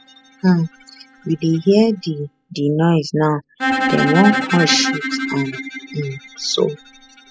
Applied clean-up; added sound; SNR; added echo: classical method spectral subtraction.